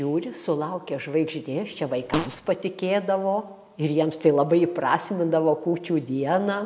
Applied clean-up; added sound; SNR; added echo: none; Fart; 5 dB; none.